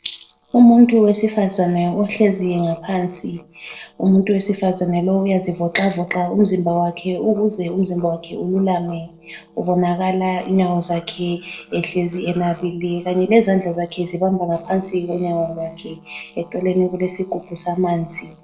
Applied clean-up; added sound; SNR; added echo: neural separator model SepFormer DNS4.